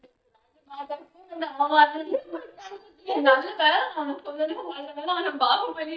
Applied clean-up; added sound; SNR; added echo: neural mask model DeepFilterNet 3.